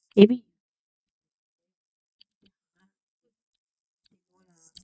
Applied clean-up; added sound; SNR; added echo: neural mask model DeepFilterNet 3.